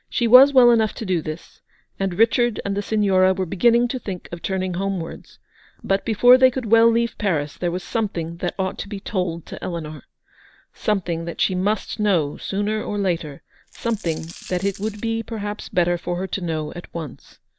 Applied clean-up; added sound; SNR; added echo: none; Coin (dropping); 20 dB; none.